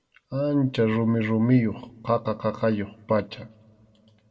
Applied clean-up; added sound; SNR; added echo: none; none; none; reverberation time 0.5 s.